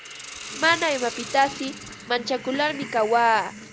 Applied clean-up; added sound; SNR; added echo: none; Hiss; 12 dB; none.